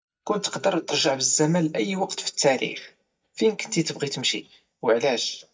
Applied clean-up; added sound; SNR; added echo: neural mask model DeepFilterNet 3.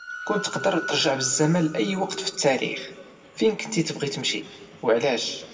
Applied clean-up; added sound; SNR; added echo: none; Train; 15 dB; reverberation time 1.1 s.